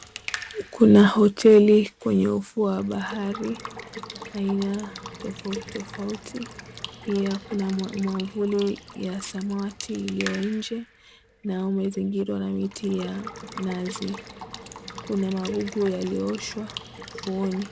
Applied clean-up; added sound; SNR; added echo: none; Water tap, faucet / Water / Liquid; 15 dB; none.